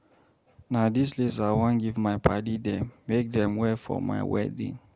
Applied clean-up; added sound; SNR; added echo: none; none; none; none.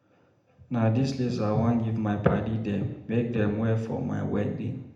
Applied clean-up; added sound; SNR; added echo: none; none; none; reverberation time 0.8 s.